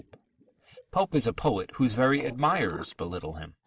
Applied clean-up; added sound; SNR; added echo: neural mask model DeepFilterNet 3.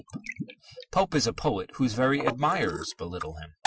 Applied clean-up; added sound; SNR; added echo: classical method Wiener filter.